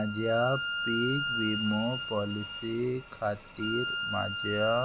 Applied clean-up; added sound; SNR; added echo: none; Bowed string instrument; 3 dB; none.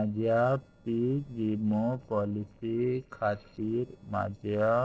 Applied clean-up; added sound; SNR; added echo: neural separator model SepFormer DNS4.